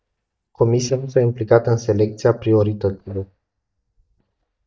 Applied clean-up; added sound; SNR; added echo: neural mask model DeepFilterNet 3.